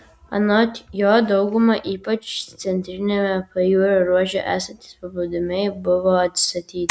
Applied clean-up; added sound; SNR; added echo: none; none; none; none.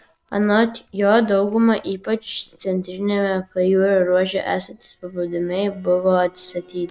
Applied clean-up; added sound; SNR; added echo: neural separator model SepFormer DNS4.